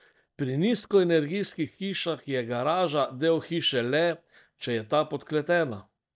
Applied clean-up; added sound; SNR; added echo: neural mask model DeepFilterNet 3.